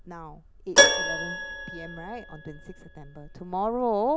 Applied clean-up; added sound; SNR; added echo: none; Keyboard (musical); -4 dB; none.